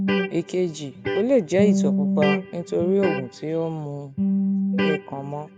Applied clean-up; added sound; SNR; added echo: none; Electric guitar; -1 dB; none.